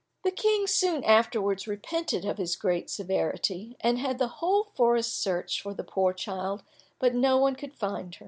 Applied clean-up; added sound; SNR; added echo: none; none; none; none.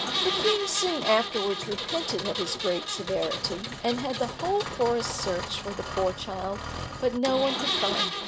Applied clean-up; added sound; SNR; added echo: none; Engine; 3 dB; none.